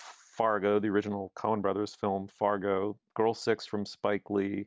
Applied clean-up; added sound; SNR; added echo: none; none; none; none.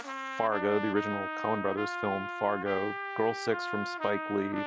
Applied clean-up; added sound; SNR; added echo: none; Trumpet; 5 dB; none.